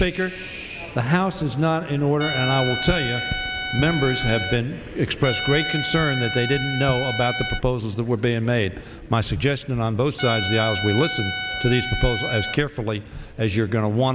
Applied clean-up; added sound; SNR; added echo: none; Trumpet; 5 dB; none.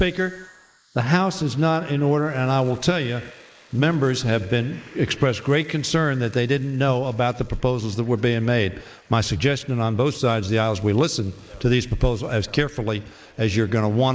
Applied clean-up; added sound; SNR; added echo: neural mask model Resemble Enhance denoiser.